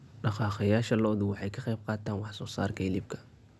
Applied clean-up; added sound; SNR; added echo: none; none; none; none.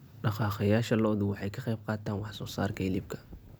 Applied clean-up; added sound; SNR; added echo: none; Wind; 20 dB; none.